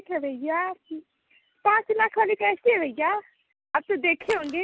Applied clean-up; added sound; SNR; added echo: none; Fart; 13 dB; none.